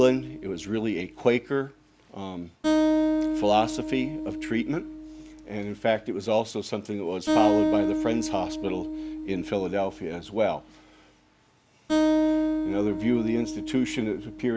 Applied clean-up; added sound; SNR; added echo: none; Acoustic guitar; 1 dB; none.